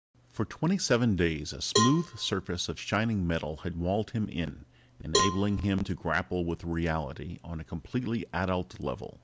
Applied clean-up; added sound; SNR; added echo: none; Cowbell; 4 dB; none.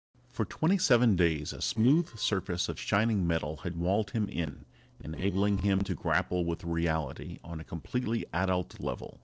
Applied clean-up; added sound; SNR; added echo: neural separator model SepFormer DNS4.